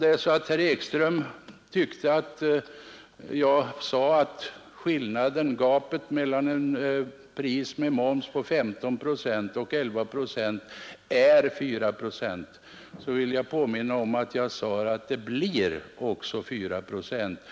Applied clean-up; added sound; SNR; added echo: none; none; none; none.